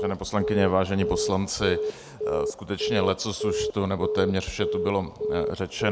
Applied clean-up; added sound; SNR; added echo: none; Telephone; 3 dB; none.